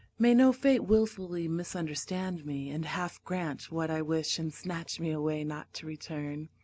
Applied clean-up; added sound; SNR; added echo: none; none; none; none.